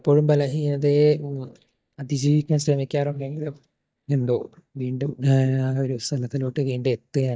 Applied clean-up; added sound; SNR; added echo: neural mask model DeepFilterNet 3.